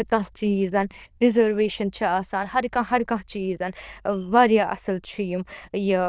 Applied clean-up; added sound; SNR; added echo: neural diffusion model UNIVERSE++.